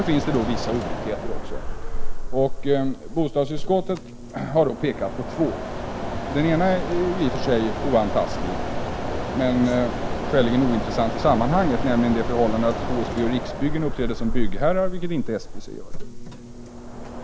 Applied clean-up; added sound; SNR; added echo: none; Mechanisms; 1 dB; none.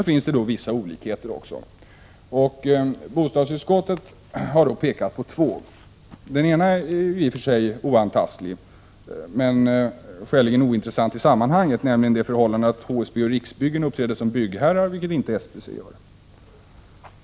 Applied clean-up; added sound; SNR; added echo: none; none; none; none.